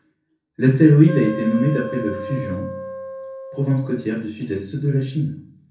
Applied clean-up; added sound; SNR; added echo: none; Wind instrument, woodwind instrument; 11 dB; reverberation time 0.6 s.